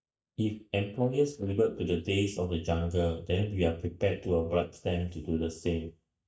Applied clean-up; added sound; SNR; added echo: neural mask model DeepFilterNet 3.